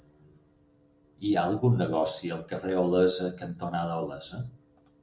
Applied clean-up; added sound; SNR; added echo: none; none; none; none.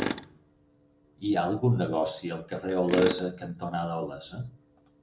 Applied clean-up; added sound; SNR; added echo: none; Tools; 9 dB; none.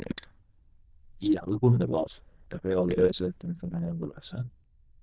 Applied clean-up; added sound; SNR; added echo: neural diffusion model UNIVERSE++.